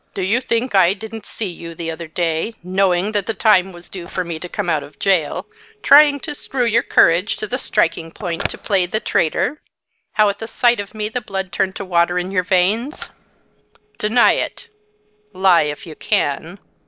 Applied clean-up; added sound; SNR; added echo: neural separator model SepFormer DNS4.